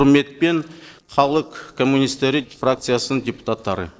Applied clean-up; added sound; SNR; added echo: neural separator model SepFormer DNS4.